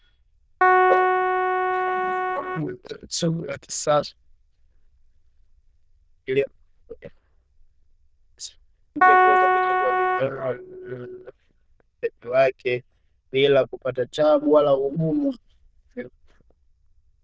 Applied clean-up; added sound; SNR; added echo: neural diffusion model UNIVERSE++.